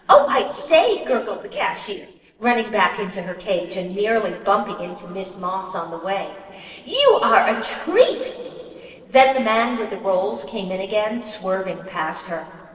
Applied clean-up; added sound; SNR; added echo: neural separator model SepFormer DNS4.